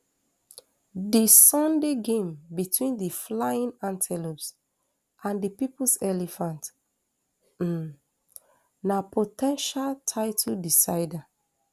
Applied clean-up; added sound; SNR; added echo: none; none; none; none.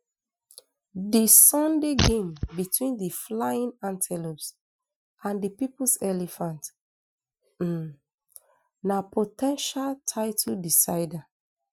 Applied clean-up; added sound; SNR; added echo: classical method Wiener filter.